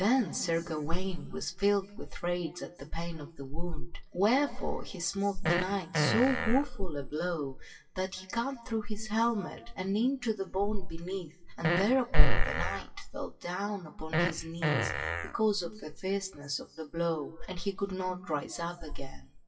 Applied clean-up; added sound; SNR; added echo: classical method WPE with log-MMSE.